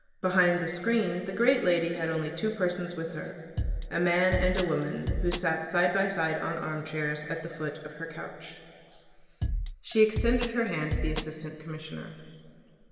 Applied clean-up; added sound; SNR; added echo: none; Drum kit; 2 dB; reverberation time 2.6 s.